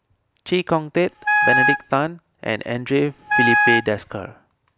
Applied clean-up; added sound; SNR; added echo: none; Wind instrument, woodwind instrument; -4 dB; none.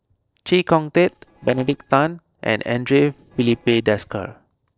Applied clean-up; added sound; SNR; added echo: neural separator model SepFormer DNS4.